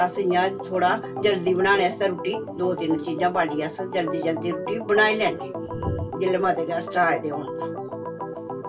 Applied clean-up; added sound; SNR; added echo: none; Organ; 7 dB; reverberation time 0.2 s.